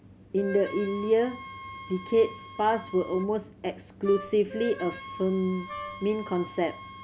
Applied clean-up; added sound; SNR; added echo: none; Wind instrument, woodwind instrument + Wind instrument, woodwind instrument; 14 dB; none.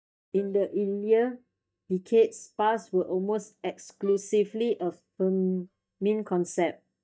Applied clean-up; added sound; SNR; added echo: neural mask model DeepFilterNet 3.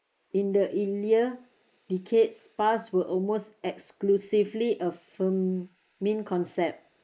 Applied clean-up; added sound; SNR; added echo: neural mask model Resemble Enhance denoiser.